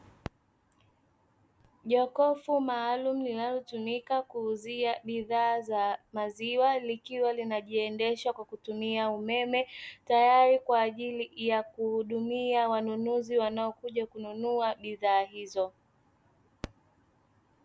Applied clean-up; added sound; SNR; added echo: none; none; none; none.